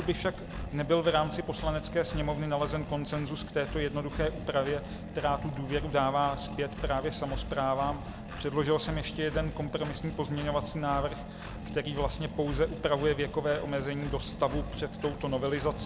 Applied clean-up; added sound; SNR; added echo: none; Engine; 7 dB; none.